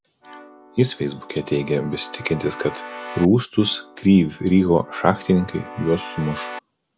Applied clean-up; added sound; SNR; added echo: none; Keyboard (musical); 16 dB; none.